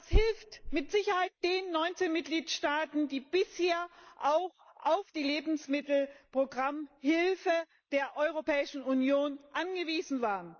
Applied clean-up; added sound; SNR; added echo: neural mask model Resemble Enhance denoiser.